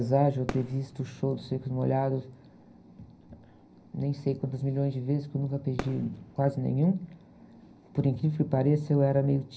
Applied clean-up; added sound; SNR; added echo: none; Fireworks; 16 dB; reverberation time 0.5 s.